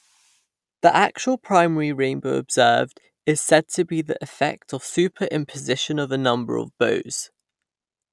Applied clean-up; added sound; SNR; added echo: none; none; none; none.